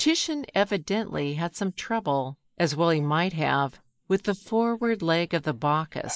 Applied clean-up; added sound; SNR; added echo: neural mask model Resemble Enhance denoiser.